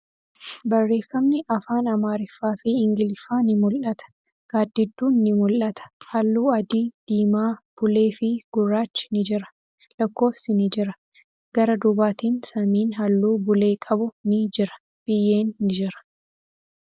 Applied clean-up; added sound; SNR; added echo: none; none; none; none.